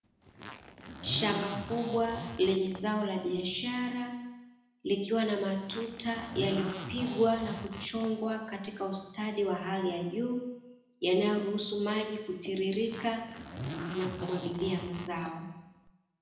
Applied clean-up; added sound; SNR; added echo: none; Zipper (clothing); 11 dB; reverberation time 0.9 s.